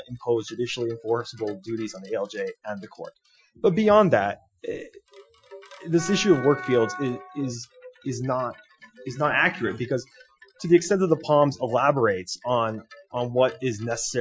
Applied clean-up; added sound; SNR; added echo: classical method Wiener filter.